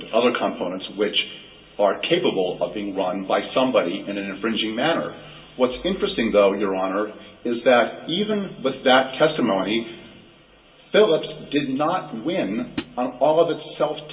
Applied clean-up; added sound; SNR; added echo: none; Hi-hat; 10 dB; reverberation time 0.2 s.